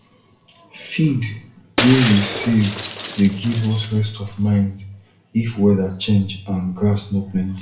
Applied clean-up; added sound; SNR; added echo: none; Shatter; 9 dB; reverberation time 0.4 s.